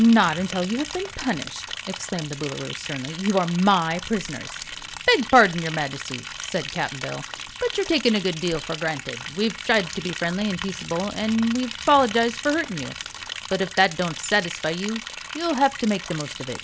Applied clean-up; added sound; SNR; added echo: none; Liquid; 11 dB; none.